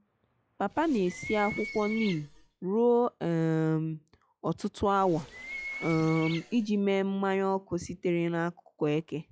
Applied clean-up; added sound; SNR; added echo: classical method log-MMSE.